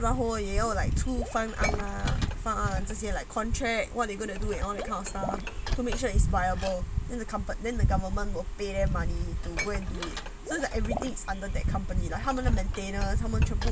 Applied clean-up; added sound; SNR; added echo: none; Dishes, pots, and pans + Water / Liquid; 13 dB; none.